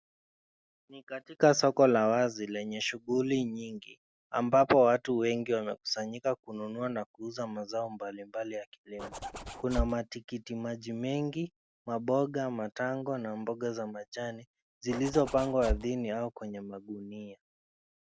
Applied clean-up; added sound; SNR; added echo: none; Zipper (clothing); 4 dB; none.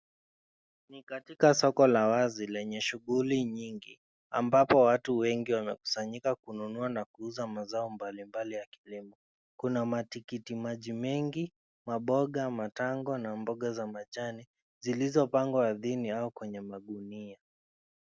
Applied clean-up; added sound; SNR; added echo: none; none; none; none.